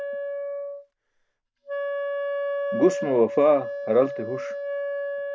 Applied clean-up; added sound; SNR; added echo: none; Wind instrument, woodwind instrument; 4 dB; none.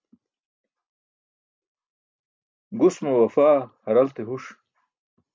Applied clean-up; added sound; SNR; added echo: none; none; none; none.